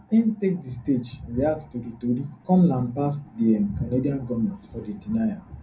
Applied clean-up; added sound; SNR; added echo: none; none; none; reverberation time 0.2 s.